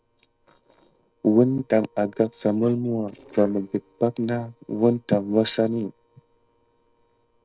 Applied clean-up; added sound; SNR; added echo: neural separator model SepFormer DNS4.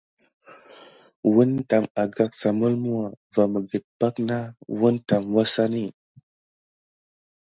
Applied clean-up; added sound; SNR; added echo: none; none; none; none.